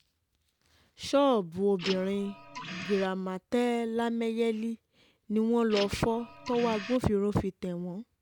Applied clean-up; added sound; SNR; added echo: none; Printer; 10 dB; none.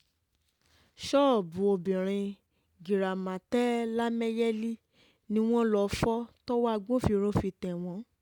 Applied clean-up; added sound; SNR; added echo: none; none; none; none.